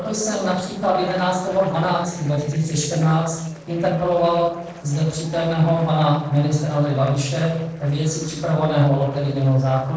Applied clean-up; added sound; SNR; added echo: neural separator model SepFormer DNS4.